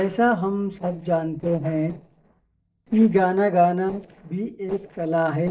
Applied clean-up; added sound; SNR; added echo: neural separator model SepFormer DNS4.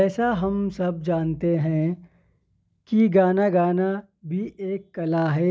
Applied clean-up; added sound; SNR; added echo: none; none; none; none.